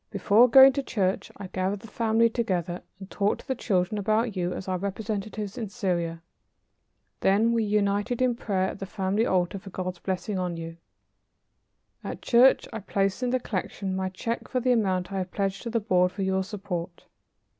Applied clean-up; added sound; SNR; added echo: none; none; none; none.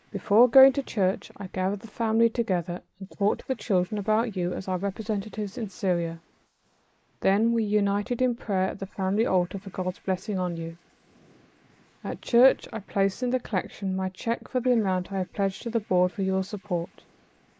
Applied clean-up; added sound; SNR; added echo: neural mask model Resemble Enhance denoiser.